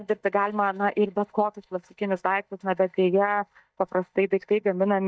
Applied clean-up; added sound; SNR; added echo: neural mask model DeepFilterNet 3.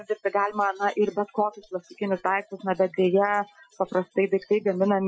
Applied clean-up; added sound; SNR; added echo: classical method Wiener filter.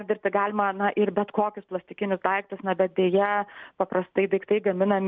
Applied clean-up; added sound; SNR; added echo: none; none; none; none.